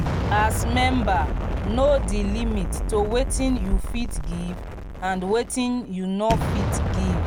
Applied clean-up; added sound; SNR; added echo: none; Explosion; 0 dB; none.